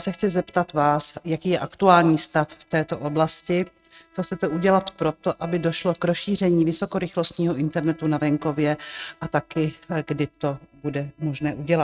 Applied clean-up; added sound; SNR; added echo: neural mask model RNNoise.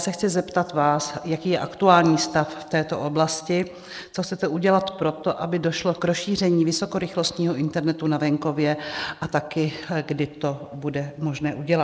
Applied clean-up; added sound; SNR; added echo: neural mask model Resemble Enhance denoiser.